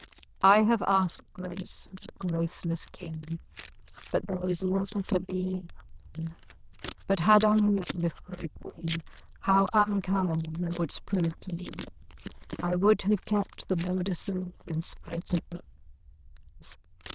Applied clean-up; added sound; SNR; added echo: neural diffusion model UNIVERSE++.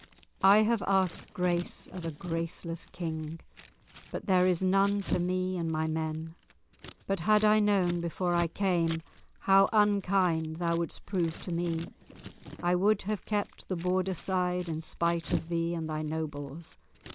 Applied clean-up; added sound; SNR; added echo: none; Scissors; 16 dB; none.